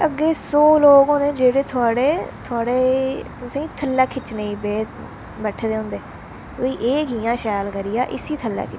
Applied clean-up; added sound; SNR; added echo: none; Traffic noise, roadway noise; 16 dB; none.